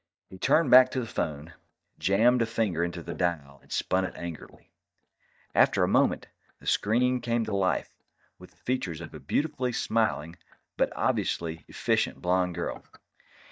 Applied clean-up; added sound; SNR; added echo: neural mask model DeepFilterNet 3.